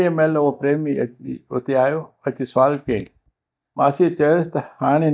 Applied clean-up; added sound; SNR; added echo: neural mask model DeepFilterNet 3.